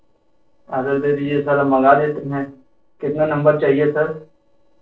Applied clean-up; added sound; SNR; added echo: neural separator model SepFormer DNS4.